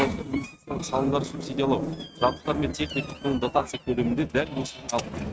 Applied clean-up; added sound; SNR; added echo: neural mask model RNNoise.